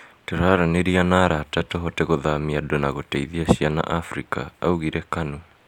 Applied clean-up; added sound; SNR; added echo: none; none; none; none.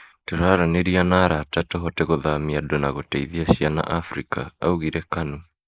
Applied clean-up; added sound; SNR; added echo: neural mask model Resemble Enhance denoiser.